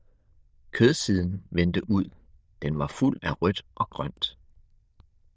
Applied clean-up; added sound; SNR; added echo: neural diffusion model UNIVERSE++.